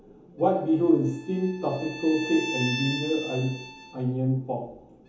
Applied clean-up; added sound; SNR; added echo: none; Bowed string instrument; 12 dB; reverberation time 0.7 s.